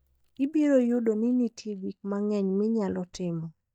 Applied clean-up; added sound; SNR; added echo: neural mask model DeepFilterNet 3.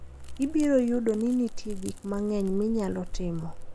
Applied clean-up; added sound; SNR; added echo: none; Crackle; 8 dB; none.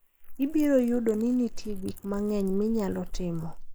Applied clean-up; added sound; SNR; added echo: neural mask model Resemble Enhance denoiser.